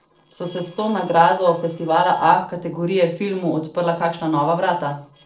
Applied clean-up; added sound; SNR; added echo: neural separator model SepFormer DNS4.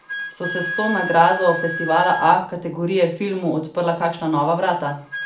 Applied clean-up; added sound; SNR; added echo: none; Wind instrument, woodwind instrument; 10 dB; reverberation time 0.4 s.